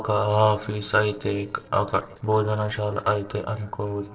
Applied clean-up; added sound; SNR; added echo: neural separator model SepFormer DNS4.